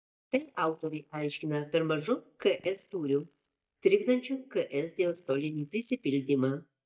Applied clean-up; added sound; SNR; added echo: neural mask model DeepFilterNet 3.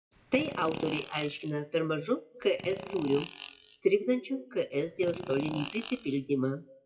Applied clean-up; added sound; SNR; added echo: classical method WPE with log-MMSE.